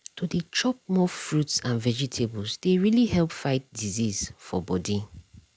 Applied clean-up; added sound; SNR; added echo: none; none; none; none.